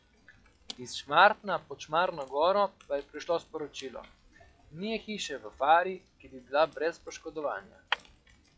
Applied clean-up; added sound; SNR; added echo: classical method log-MMSE.